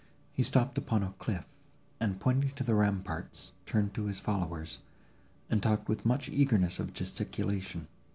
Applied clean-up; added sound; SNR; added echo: none; none; none; none.